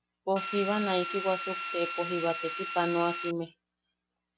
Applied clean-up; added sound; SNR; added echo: none; Drill; 3 dB; none.